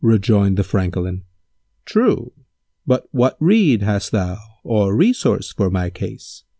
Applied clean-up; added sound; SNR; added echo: none; none; none; none.